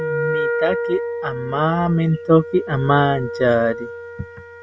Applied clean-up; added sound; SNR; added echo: none; Wind instrument, woodwind instrument; 6 dB; none.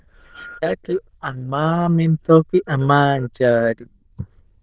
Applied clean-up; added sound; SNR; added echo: neural diffusion model UNIVERSE++.